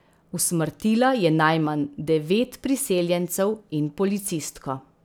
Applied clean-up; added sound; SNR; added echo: none; none; none; none.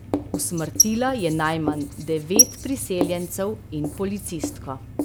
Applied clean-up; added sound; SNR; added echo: none; Writing; 0 dB; none.